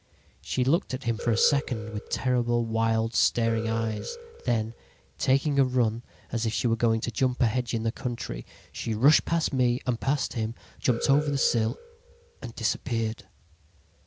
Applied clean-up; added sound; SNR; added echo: none; Alarm; 14 dB; none.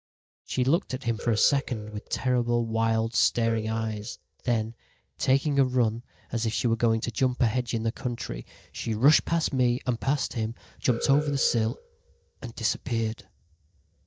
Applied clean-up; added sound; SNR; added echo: neural mask model DeepFilterNet 3.